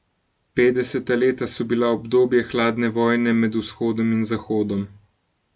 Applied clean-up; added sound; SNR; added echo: none; none; none; none.